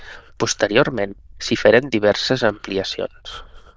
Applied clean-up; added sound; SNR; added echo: neural diffusion model UNIVERSE++.